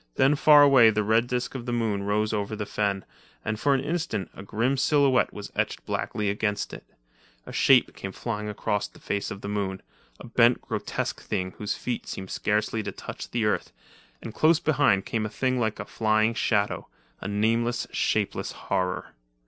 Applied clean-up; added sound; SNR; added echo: none; none; none; none.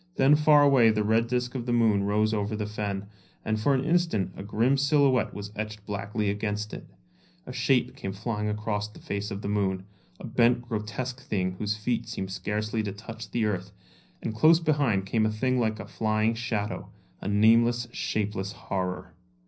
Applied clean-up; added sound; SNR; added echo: none; none; none; reverberation time 0.5 s.